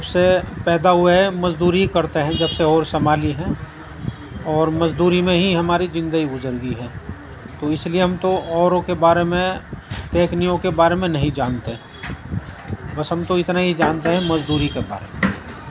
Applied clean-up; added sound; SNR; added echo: none; none; none; none.